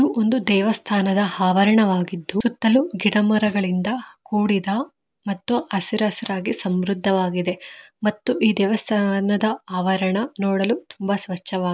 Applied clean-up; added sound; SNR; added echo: none; none; none; none.